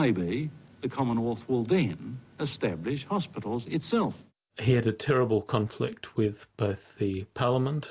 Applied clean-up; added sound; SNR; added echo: none; none; none; none.